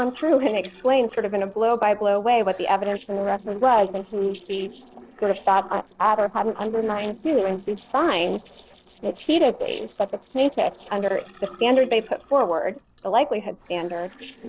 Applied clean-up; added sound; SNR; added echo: neural separator model SepFormer DNS4.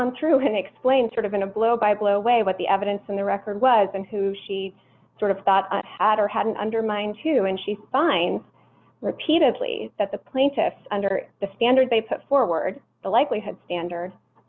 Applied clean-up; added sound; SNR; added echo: none; none; none; none.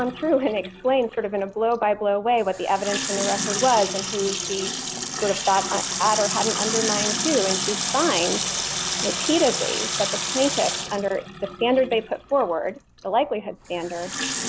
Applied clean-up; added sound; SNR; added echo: none; Sink (filling or washing) / Water tap, faucet; 4 dB; none.